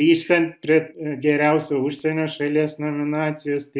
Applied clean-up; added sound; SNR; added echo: none; none; none; none.